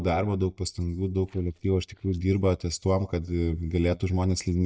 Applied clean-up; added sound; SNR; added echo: neural mask model DeepFilterNet 3.